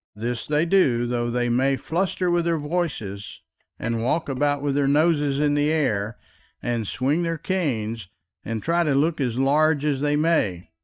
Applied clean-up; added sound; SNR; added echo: neural mask model DeepFilterNet 3.